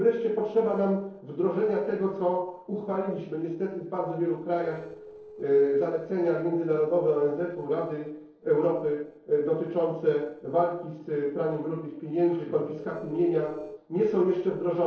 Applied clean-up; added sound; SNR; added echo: neural separator model SepFormer DNS4.